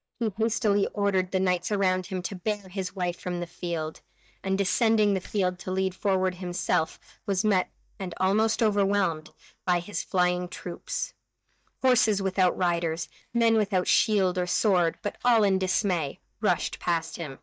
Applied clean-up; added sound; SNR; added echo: neural mask model DeepFilterNet 3.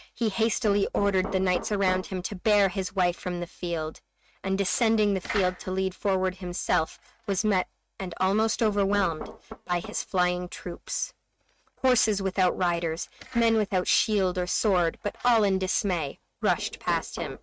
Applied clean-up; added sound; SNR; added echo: neural mask model RNNoise.